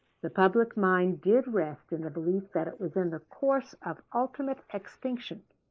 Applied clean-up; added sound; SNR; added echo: neural mask model Resemble Enhance denoiser.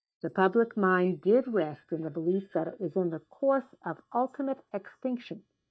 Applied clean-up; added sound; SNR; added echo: neural mask model DeepFilterNet 3.